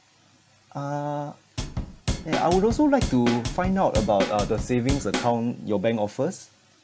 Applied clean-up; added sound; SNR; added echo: none; Drum / Drum kit; 4 dB; none.